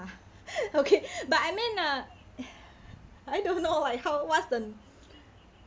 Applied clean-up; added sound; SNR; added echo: none; none; none; none.